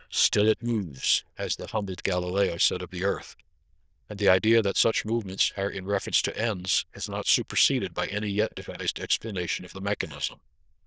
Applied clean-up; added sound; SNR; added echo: neural diffusion model UNIVERSE++.